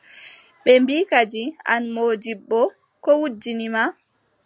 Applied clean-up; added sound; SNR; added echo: none; none; none; none.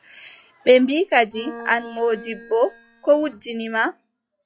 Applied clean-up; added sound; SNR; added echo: classical method log-MMSE.